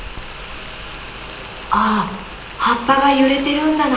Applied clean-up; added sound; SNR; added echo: none; Boiling; 17 dB; reverberation time 0.8 s.